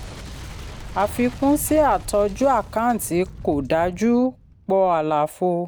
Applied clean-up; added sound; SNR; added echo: none; Boom; 15 dB; none.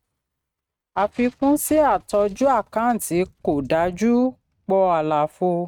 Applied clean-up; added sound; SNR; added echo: neural mask model RNNoise.